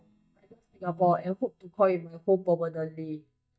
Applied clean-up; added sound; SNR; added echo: neural mask model DeepFilterNet 3.